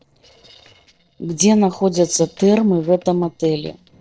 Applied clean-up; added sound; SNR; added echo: neural separator model SepFormer DNS4.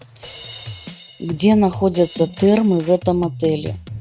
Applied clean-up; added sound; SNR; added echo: neural mask model RNNoise.